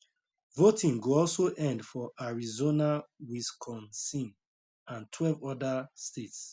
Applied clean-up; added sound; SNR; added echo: none; none; none; none.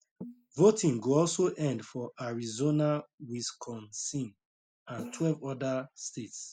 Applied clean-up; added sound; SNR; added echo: neural mask model Resemble Enhance denoiser.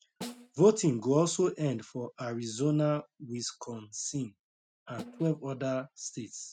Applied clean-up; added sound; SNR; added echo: neural mask model RNNoise.